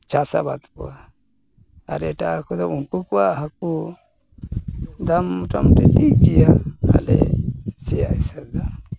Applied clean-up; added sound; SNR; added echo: none; none; none; none.